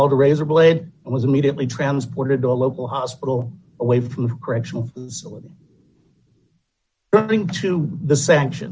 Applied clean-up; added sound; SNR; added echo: none; none; none; none.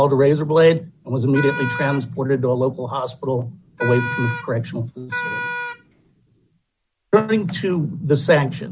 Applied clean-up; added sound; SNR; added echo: none; Wind instrument, woodwind instrument; 8 dB; none.